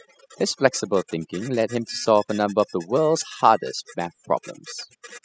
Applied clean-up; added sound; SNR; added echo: classical method spectral subtraction.